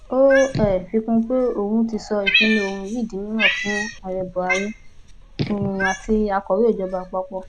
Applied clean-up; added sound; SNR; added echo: none; Cat; 6 dB; none.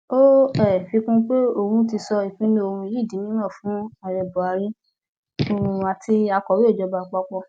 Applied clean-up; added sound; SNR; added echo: none; none; none; none.